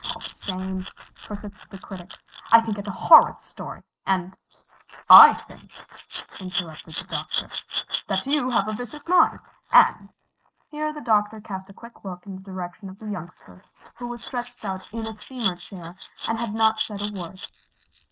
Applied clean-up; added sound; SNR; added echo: neural mask model Resemble Enhance denoiser.